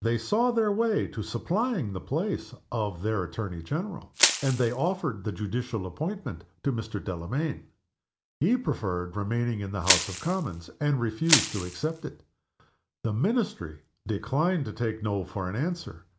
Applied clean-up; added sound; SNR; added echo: none; Crushing; 0 dB; none.